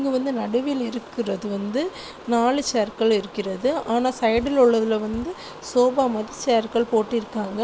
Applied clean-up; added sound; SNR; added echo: none; none; none; none.